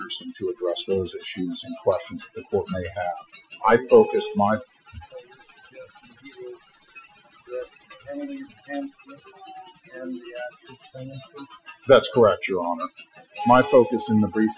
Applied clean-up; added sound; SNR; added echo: classical method Wiener filter.